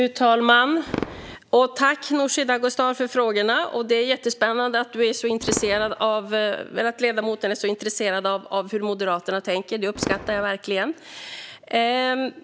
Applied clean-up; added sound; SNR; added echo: none; Fireworks; 16 dB; none.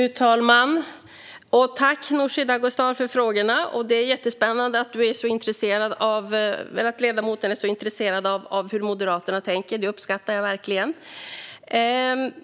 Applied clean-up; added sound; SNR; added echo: none; none; none; none.